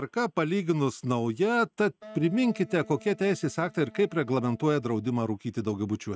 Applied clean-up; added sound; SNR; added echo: neural mask model RNNoise.